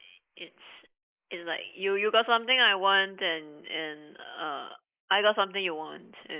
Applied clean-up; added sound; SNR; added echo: neural mask model Resemble Enhance denoiser.